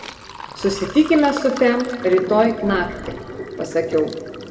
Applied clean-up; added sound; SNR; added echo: none; Sink (filling or washing); 12 dB; reverberation time 1.8 s.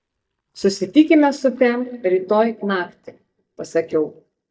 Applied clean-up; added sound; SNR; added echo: neural mask model DeepFilterNet 3.